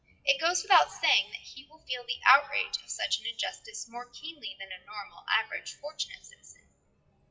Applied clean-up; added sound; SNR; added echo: classical method WPE with log-MMSE.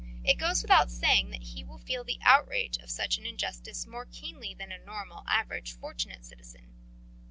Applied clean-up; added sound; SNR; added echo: none; none; none; none.